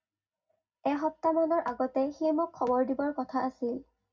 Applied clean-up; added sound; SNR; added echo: none; none; none; reverberation time 0.4 s.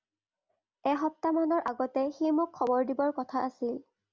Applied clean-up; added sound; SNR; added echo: none; none; none; none.